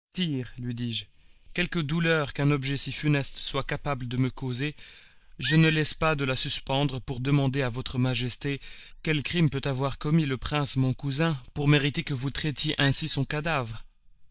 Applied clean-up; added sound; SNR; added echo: neural mask model DeepFilterNet 3.